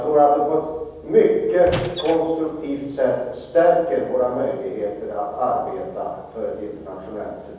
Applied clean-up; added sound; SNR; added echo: none; Squeak / Wood; 10 dB; reverberation time 1.1 s.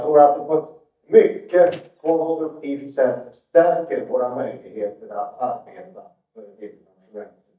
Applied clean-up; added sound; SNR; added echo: neural mask model DeepFilterNet 3.